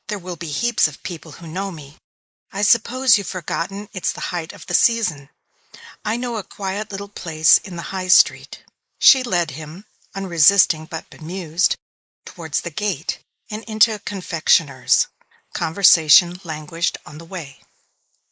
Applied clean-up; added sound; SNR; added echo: neural mask model Resemble Enhance denoiser.